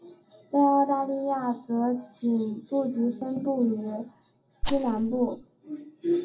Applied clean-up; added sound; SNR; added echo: none; Rattle; -4 dB; reverberation time 0.4 s.